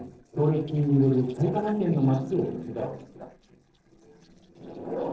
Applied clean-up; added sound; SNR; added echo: neural separator model SepFormer DNS4.